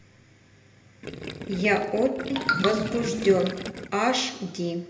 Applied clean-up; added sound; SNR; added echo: none; Gurgling; 10 dB; reverberation time 0.7 s.